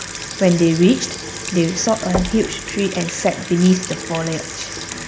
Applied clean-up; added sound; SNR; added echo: none; Sink (filling or washing) / Water tap, faucet + Knock / Wood / Percussion; 9 dB; none.